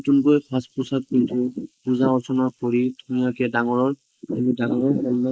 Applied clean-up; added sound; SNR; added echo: neural mask model Resemble Enhance denoiser.